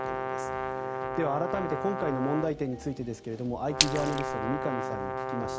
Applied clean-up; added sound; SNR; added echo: none; Splash, splatter + Brass instrument; 0 dB; none.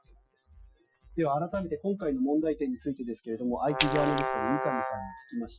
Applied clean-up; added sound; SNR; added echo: classical method Wiener filter.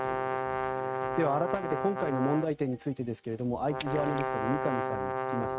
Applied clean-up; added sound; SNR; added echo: neural mask model RNNoise.